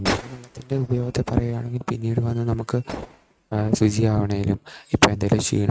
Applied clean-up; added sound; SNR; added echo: neural mask model RNNoise.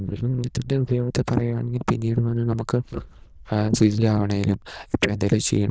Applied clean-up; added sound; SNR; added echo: neural diffusion model UNIVERSE++.